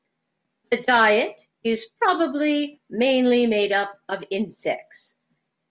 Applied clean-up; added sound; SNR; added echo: none; none; none; none.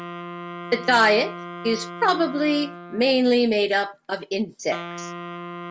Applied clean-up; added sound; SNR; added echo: none; Wind instrument, woodwind instrument; 13 dB; none.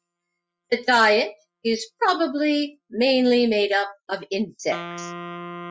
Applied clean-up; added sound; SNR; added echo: classical method Wiener filter.